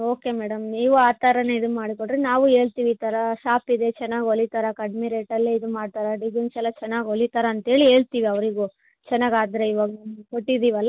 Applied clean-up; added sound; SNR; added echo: none; none; none; none.